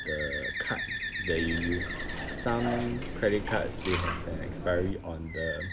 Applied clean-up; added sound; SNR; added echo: none; Bird + Liquid; 3 dB; none.